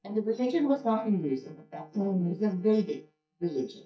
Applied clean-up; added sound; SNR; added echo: neural mask model DeepFilterNet 3.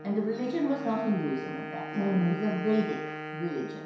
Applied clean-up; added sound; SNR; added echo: none; Wind instrument, woodwind instrument; 9 dB; reverberation time 0.7 s.